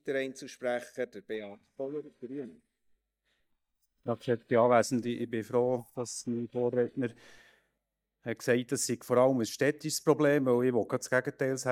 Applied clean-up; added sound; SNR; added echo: neural mask model DeepFilterNet 3.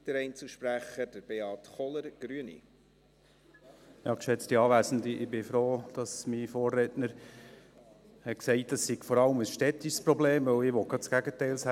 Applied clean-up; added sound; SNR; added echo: none; none; none; none.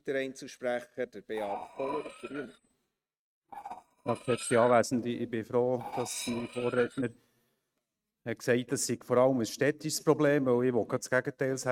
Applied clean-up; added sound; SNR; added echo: neural mask model RNNoise.